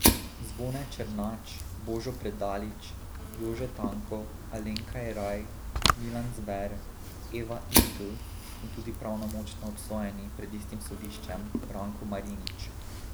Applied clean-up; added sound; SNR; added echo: none; Fire; -4 dB; none.